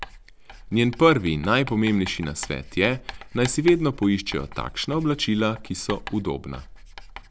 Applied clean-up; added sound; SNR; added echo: none; Writing; 15 dB; none.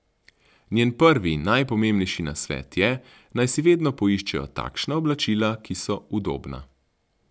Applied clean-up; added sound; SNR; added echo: none; none; none; none.